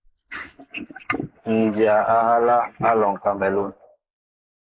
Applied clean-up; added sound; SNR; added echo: neural mask model Resemble Enhance denoiser.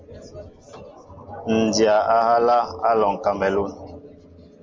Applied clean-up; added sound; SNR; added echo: none; none; none; none.